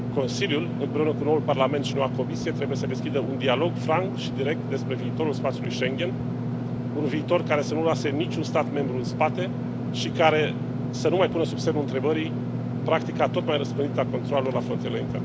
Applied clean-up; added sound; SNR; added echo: none; Engine / Mechanisms; 2 dB; none.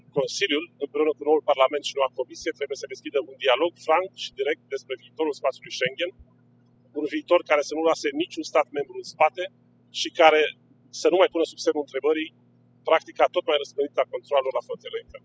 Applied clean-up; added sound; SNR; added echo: classical method spectral subtraction.